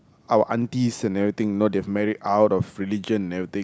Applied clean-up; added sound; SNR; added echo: none; none; none; none.